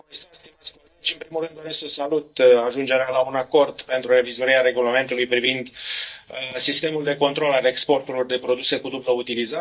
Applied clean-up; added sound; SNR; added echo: neural mask model DeepFilterNet 3.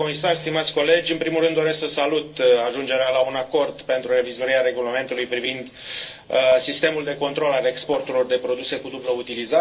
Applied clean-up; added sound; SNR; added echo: neural separator model SepFormer DNS4.